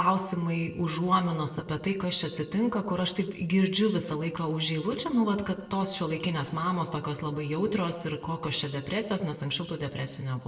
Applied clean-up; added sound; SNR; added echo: neural separator model SepFormer DNS4.